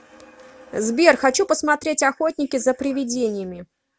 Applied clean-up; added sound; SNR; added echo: none; none; none; none.